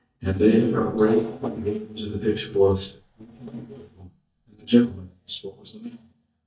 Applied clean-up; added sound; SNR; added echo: neural mask model DeepFilterNet 3.